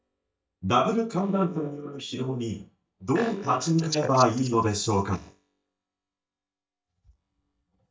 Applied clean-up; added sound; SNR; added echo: neural mask model DeepFilterNet 3.